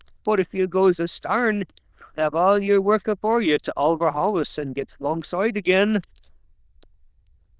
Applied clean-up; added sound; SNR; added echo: neural diffusion model UNIVERSE++.